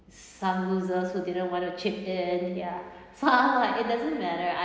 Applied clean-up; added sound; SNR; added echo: none; none; none; none.